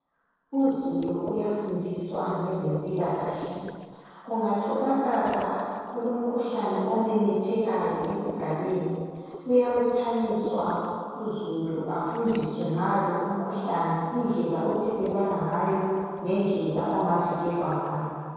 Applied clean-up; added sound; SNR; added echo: neural separator model SepFormer DNS4.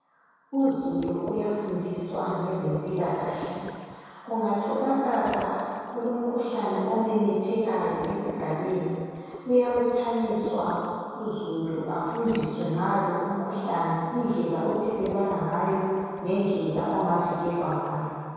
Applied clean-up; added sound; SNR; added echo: none; Water / Liquid; 17 dB; reverberation time 2.2 s.